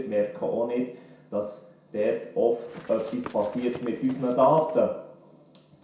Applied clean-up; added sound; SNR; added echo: none; Run; 17 dB; reverberation time 0.6 s.